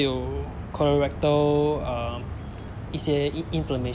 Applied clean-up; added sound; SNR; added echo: none; none; none; none.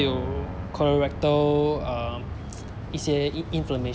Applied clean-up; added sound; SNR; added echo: none; Keyboard (musical); 16 dB; none.